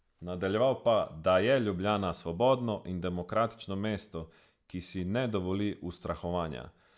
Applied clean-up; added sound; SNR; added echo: none; none; none; none.